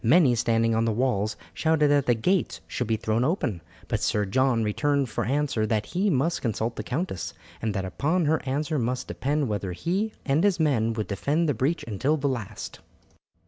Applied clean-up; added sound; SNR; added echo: none; none; none; none.